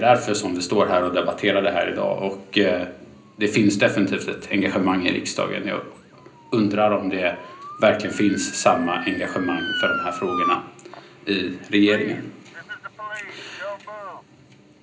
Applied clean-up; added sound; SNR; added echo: none; Motor vehicle (road) / Siren; 12 dB; reverberation time 0.5 s.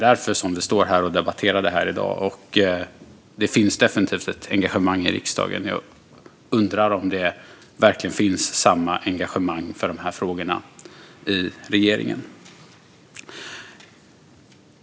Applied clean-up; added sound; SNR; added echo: none; none; none; none.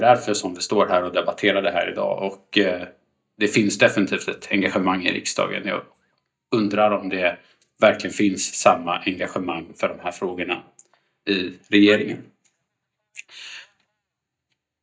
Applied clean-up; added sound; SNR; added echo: neural mask model DeepFilterNet 3.